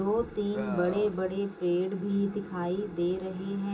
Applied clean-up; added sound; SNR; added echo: none; Burping, eructation; 9 dB; reverberation time 0.2 s.